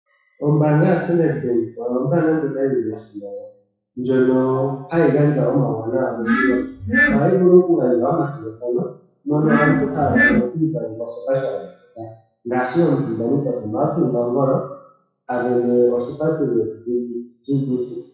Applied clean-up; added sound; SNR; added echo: classical method WPE with log-MMSE.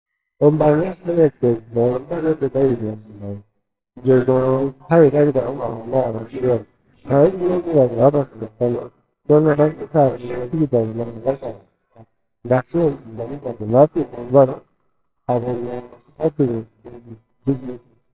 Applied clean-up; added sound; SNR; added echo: neural separator model SepFormer WHAMR!.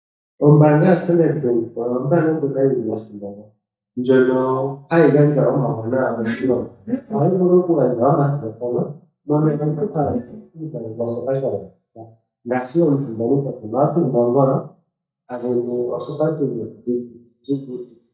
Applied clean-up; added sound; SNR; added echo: neural mask model DeepFilterNet 3.